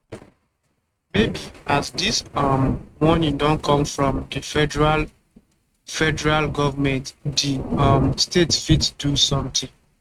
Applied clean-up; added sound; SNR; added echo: neural mask model RNNoise.